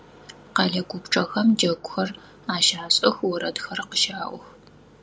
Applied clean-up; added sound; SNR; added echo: none; none; none; none.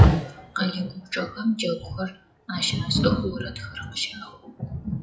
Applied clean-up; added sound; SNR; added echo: classical method WPE with log-MMSE.